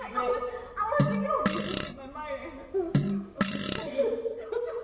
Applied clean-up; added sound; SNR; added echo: none; Fart; -1 dB; reverberation time 1.1 s.